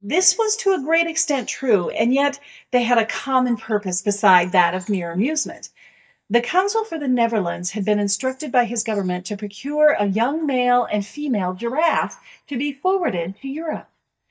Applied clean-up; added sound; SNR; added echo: neural mask model DeepFilterNet 3.